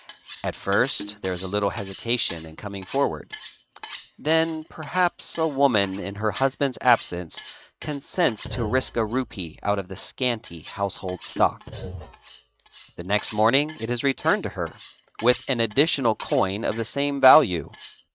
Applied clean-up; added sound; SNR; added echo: neural mask model RNNoise.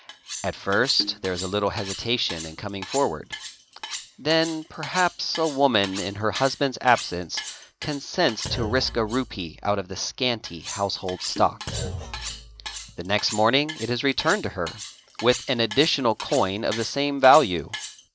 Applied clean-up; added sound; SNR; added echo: none; Cutlery, silverware + Thump, thud; 12 dB; none.